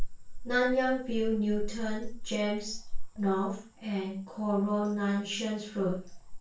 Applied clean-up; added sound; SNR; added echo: none; Cricket / Frog; 4 dB; reverberation time 0.3 s.